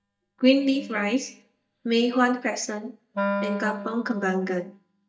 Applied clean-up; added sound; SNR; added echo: neural mask model DeepFilterNet 3.